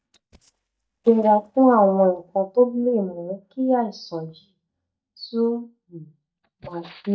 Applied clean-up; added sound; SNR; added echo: neural mask model DeepFilterNet 3.